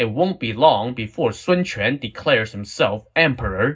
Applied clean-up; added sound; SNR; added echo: none; none; none; reverberation time 0.4 s.